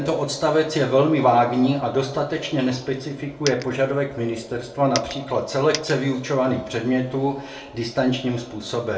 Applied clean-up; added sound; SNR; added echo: none; Coin (dropping); 12 dB; reverberation time 0.3 s.